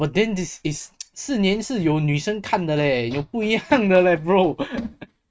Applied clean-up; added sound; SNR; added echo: neural mask model RNNoise.